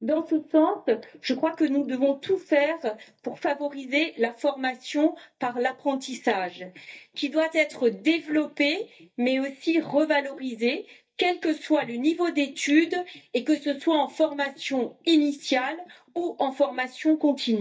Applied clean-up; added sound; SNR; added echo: neural mask model DeepFilterNet 3.